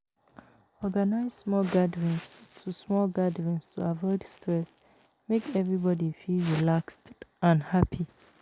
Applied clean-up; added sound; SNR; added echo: none; none; none; none.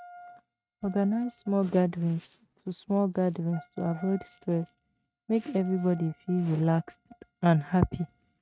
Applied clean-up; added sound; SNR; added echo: neural mask model RNNoise.